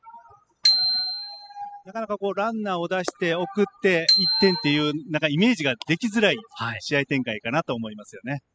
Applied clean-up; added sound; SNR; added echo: classical method spectral subtraction.